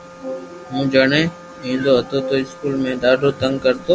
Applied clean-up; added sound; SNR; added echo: none; Brass instrument + Wind instrument, woodwind instrument; 16 dB; none.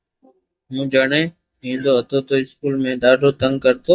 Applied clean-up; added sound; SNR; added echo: neural mask model DeepFilterNet 3.